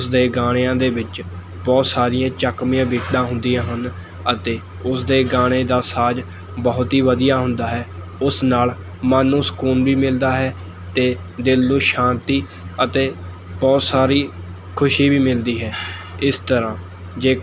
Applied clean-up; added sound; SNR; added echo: none; none; none; none.